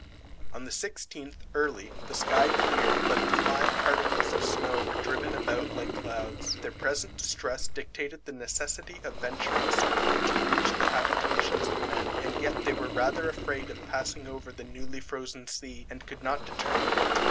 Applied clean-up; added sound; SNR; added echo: none; Engine; -4 dB; none.